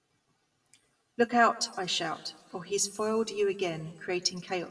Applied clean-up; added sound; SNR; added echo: none; none; none; reverberation time 1.1 s.